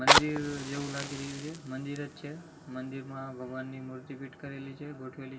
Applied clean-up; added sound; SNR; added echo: none; Fire; -4 dB; reverberation time 0.2 s.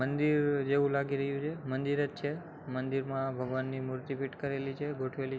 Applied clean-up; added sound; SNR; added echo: none; none; none; none.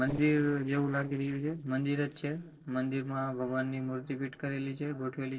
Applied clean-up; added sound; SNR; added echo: neural separator model SepFormer DNS4.